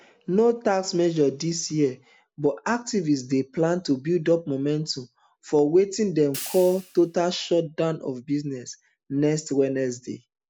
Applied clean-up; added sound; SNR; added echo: none; Hi-hat; 16 dB; none.